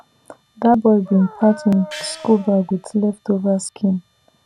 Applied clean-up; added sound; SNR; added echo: none; Gong + Dog; 17 dB; none.